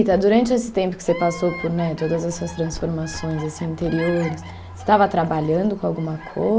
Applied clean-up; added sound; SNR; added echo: none; Bird vocalization, bird call, bird song; 18 dB; none.